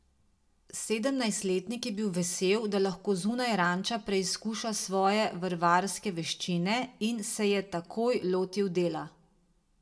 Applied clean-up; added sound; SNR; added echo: none; none; none; reverberation time 0.2 s.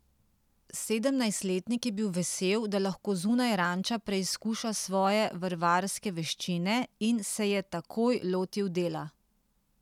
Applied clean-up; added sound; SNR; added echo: none; none; none; none.